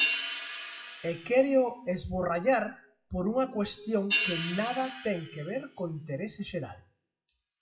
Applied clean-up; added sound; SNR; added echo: classical method WPE with log-MMSE.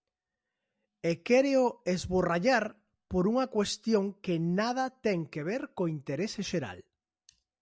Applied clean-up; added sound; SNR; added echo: none; none; none; none.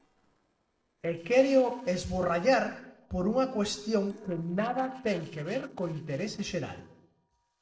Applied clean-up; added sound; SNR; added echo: neural separator model SepFormer DNS4.